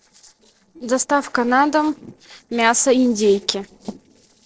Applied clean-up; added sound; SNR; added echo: neural separator model SepFormer DNS4.